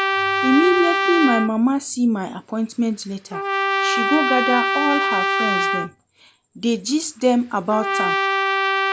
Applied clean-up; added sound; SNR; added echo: none; Trumpet; 0 dB; none.